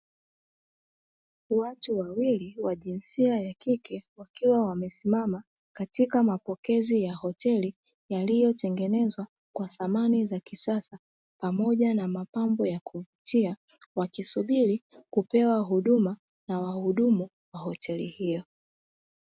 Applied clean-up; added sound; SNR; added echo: none; none; none; none.